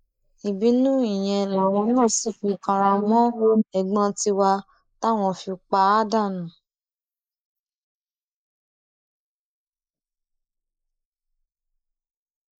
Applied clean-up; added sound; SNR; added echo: neural mask model Resemble Enhance denoiser.